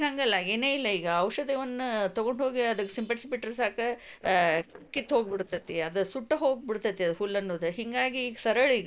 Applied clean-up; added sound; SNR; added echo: neural separator model SepFormer DNS4.